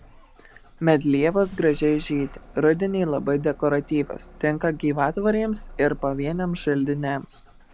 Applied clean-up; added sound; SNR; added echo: none; Engine starting / Bus; 19 dB; none.